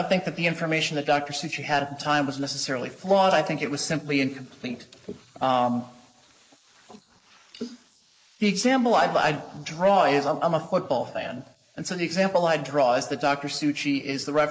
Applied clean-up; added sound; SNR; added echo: neural mask model Resemble Enhance denoiser.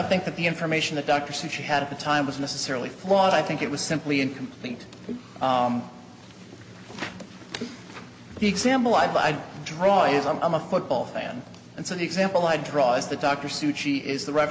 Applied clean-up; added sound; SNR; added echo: none; none; none; none.